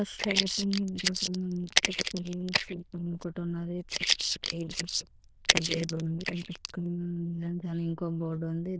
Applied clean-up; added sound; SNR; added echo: neural diffusion model UNIVERSE++.